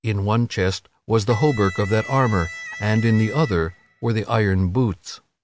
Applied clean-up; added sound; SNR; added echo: none; Electric guitar; 14 dB; none.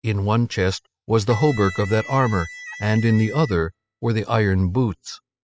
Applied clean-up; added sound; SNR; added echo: classical method spectral subtraction.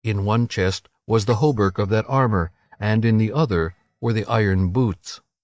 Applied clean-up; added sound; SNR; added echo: neural mask model DeepFilterNet 3.